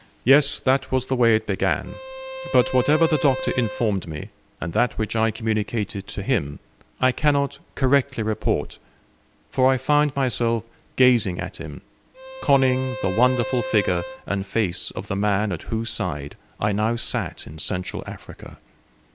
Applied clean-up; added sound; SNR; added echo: none; Bowed string instrument; 10 dB; none.